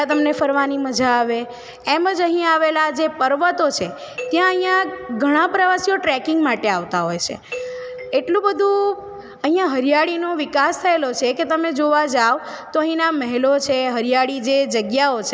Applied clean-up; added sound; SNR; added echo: none; Doorbell; 15 dB; none.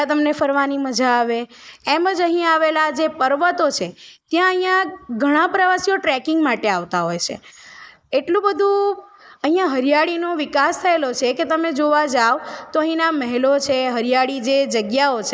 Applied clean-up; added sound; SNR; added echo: neural mask model Resemble Enhance denoiser.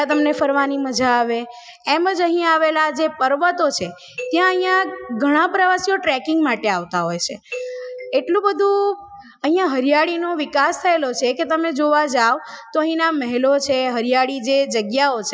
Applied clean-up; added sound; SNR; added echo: classical method Wiener filter.